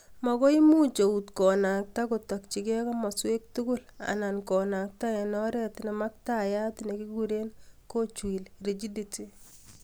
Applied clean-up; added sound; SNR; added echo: none; none; none; none.